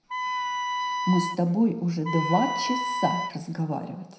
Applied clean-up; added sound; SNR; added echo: none; Wind instrument, woodwind instrument; 3 dB; reverberation time 0.9 s.